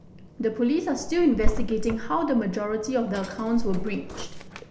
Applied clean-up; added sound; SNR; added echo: none; Drawer open or close; 3 dB; none.